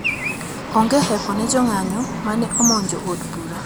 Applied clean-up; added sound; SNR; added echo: none; Traffic noise, roadway noise / Bird + Snare drum; 4 dB; none.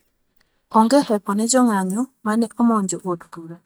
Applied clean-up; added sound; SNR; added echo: neural mask model DeepFilterNet 3.